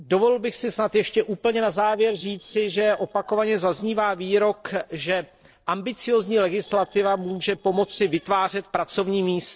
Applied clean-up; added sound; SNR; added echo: neural separator model SepFormer DNS4.